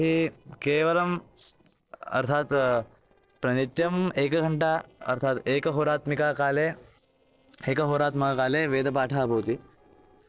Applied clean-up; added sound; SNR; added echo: neural separator model SepFormer DNS4.